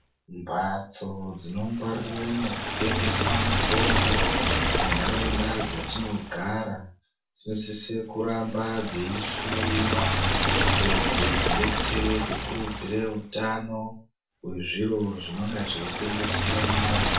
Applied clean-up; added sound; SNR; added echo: none; Liquid; -3 dB; reverberation time 0.3 s.